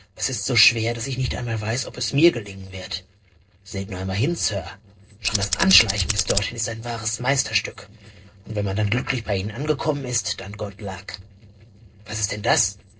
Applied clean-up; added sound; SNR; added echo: neural separator model SepFormer DNS4.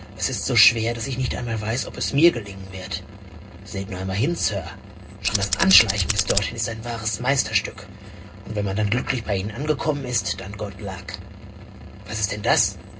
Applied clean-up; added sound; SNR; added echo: none; Tools; 1 dB; reverberation time 0.2 s.